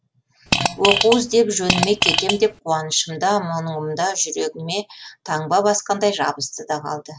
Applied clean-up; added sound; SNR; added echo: none; Fart; 0 dB; none.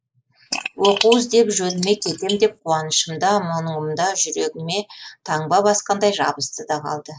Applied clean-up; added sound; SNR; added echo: neural mask model Resemble Enhance denoiser.